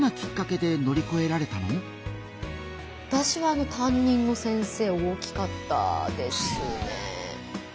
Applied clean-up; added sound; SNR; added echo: none; none; none; none.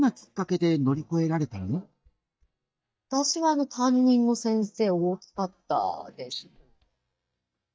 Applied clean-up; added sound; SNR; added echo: neural mask model DeepFilterNet 3.